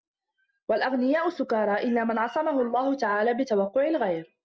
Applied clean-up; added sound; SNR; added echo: none; none; none; none.